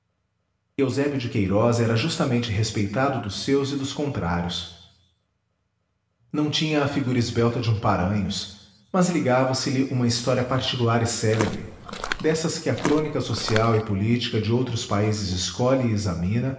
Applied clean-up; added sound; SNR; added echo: none; Walk, footsteps; 8 dB; reverberation time 0.8 s.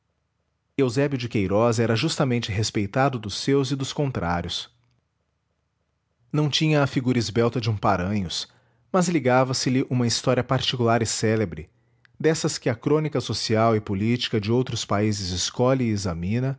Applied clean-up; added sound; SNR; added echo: none; none; none; none.